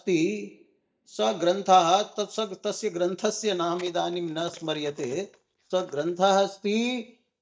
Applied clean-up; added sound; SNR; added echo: neural mask model DeepFilterNet 3.